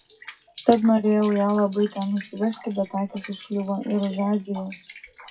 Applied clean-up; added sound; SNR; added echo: classical method WPE with log-MMSE.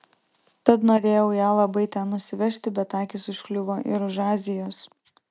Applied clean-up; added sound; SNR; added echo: none; none; none; none.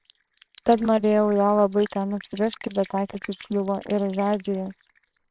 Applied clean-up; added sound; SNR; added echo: neural separator model SepFormer WHAMR!.